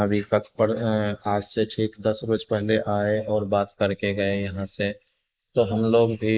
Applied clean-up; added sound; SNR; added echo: neural mask model Resemble Enhance denoiser.